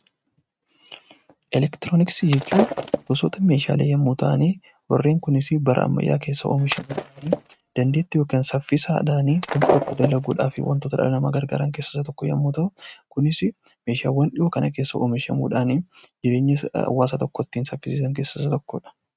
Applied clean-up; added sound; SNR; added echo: neural mask model RNNoise.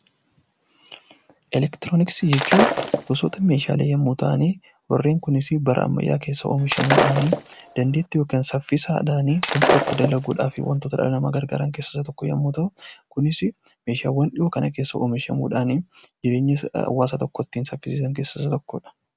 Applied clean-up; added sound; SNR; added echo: none; Shatter; 0 dB; none.